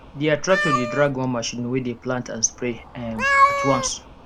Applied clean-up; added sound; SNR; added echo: none; Meow; 1 dB; none.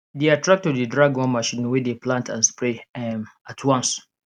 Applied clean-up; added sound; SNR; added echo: none; none; none; none.